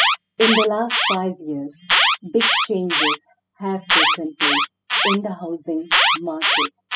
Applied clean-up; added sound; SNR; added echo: classical method spectral subtraction.